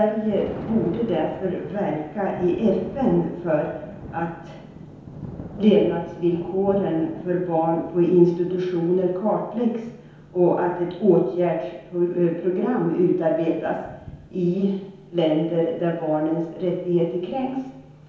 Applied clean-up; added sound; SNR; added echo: none; Thunder; 18 dB; reverberation time 1.0 s.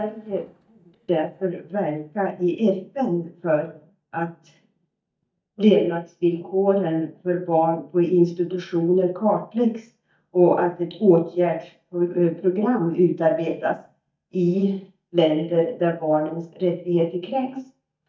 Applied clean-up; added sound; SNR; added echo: neural mask model DeepFilterNet 3.